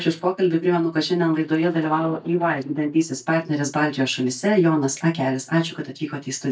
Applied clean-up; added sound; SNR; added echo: neural mask model DeepFilterNet 3.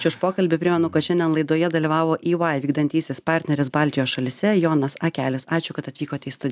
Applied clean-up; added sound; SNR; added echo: none; none; none; none.